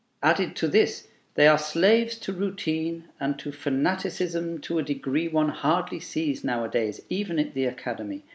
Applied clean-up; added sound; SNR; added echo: none; none; none; none.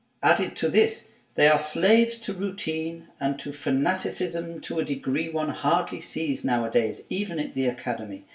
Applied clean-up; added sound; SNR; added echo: none; none; none; reverberation time 0.2 s.